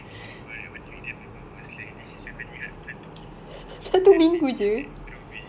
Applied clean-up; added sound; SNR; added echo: none; none; none; none.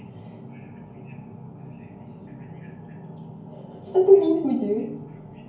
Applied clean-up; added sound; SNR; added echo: none; none; none; reverberation time 0.9 s.